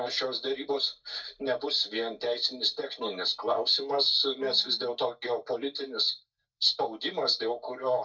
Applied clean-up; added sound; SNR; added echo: neural mask model DeepFilterNet 3.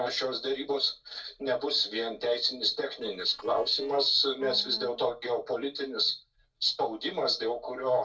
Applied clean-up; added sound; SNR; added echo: neural separator model SepFormer DNS4.